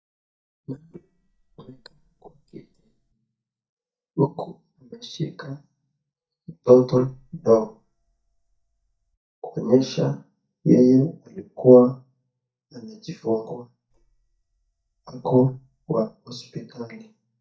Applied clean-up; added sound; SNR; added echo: neural mask model DeepFilterNet 3.